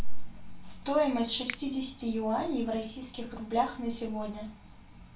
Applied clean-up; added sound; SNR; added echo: none; Finger snapping; 19 dB; reverberation time 0.2 s.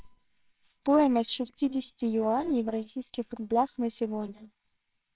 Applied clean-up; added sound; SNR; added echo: neural separator model SepFormer WHAMR!.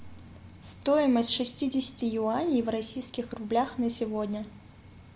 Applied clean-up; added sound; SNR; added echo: none; none; none; none.